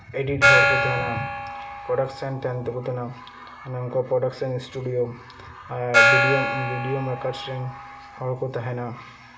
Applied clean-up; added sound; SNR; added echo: none; Gong; -2 dB; reverberation time 1.6 s.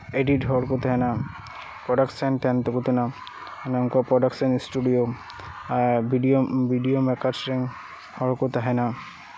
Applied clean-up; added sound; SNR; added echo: none; none; none; none.